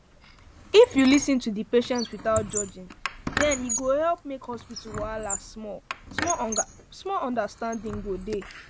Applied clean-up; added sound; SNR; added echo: none; Squeak; 9 dB; none.